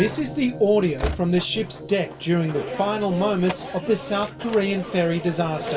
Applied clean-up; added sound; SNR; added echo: none; Slam / Train; 16 dB; reverberation time 0.2 s.